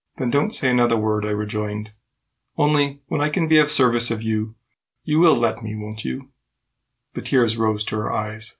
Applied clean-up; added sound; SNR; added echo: none; none; none; none.